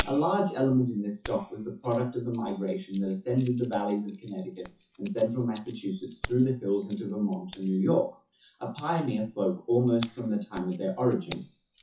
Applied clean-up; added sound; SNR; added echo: classical method WPE with log-MMSE.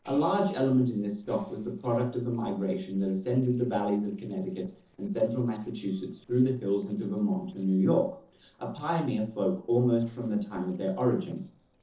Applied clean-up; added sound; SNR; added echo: neural separator model SepFormer DNS4.